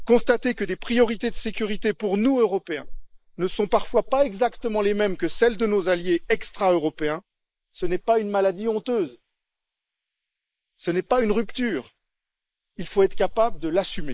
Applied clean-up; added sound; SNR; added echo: neural mask model Resemble Enhance denoiser.